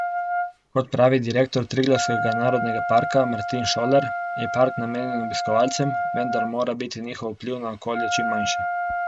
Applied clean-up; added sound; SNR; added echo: none; Wind instrument, woodwind instrument; 4 dB; none.